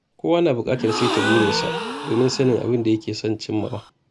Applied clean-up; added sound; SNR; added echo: none; Gasp; 6 dB; none.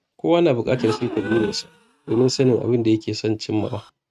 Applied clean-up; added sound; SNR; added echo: neural mask model RNNoise.